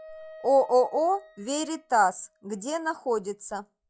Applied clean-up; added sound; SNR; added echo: classical method log-MMSE.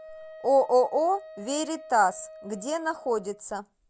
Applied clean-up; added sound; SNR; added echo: none; Wind instrument, woodwind instrument; 19 dB; none.